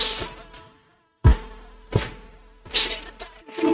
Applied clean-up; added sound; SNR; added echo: neural mask model RNNoise.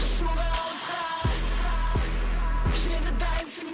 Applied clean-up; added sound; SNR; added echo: none; none; none; none.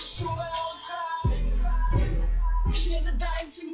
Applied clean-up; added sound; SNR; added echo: classical method log-MMSE.